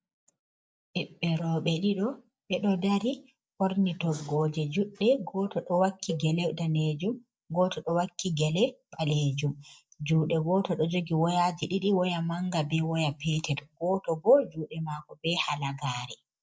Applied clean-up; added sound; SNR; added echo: neural mask model DeepFilterNet 3.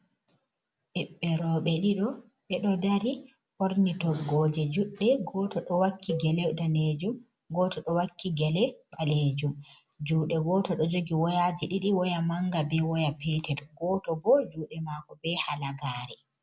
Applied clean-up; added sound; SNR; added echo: none; Cowbell; 14 dB; none.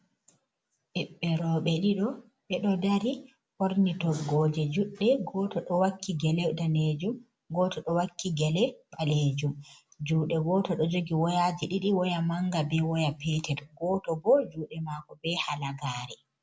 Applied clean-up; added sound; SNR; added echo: none; none; none; none.